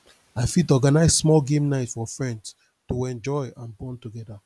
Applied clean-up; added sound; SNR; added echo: none; none; none; none.